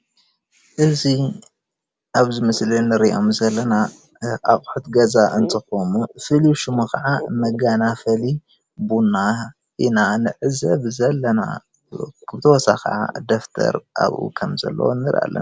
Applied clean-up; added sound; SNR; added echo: none; none; none; none.